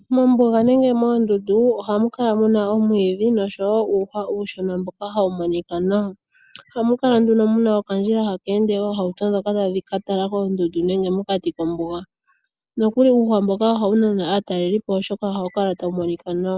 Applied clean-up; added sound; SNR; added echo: none; none; none; none.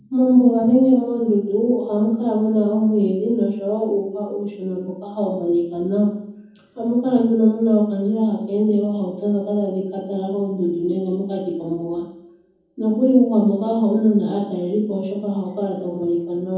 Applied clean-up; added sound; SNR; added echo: none; none; none; reverberation time 0.9 s.